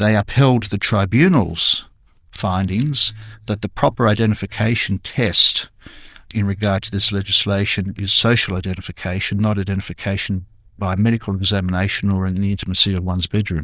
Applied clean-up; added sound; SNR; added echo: neural diffusion model UNIVERSE++.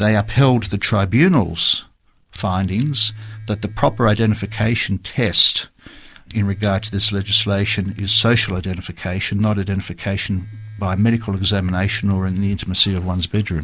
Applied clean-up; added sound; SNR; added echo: none; Domestic sounds, home sounds; 16 dB; none.